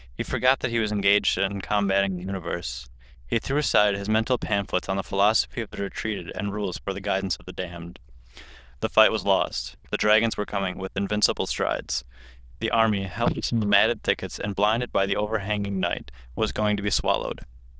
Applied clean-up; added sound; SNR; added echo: neural diffusion model UNIVERSE++.